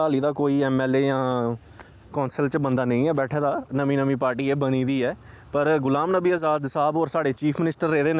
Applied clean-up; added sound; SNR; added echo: none; none; none; none.